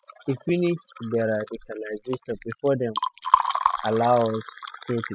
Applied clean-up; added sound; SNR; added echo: classical method spectral subtraction.